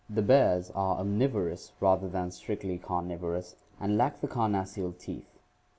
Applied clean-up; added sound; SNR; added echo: none; none; none; none.